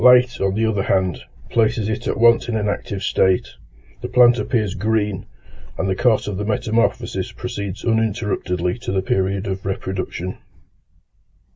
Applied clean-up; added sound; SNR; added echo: none; none; none; none.